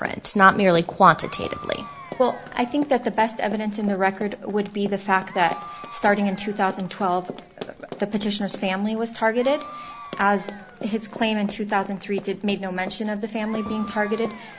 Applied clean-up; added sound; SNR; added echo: none; Run + Applause / Crowd / Cheering; 16 dB; none.